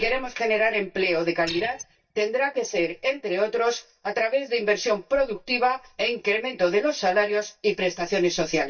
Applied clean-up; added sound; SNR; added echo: neural mask model DeepFilterNet 3.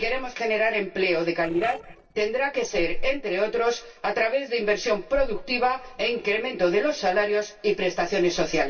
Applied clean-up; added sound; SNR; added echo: neural separator model SepFormer DNS4.